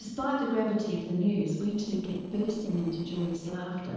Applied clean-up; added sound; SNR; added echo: neural separator model SepFormer DNS4.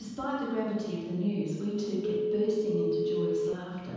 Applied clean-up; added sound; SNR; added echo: none; Telephone; 1 dB; reverberation time 1.2 s.